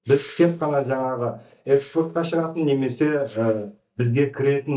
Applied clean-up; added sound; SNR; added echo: neural mask model DeepFilterNet 3.